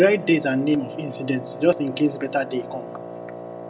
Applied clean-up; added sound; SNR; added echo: none; Wind instrument, woodwind instrument; 12 dB; reverberation time 0.6 s.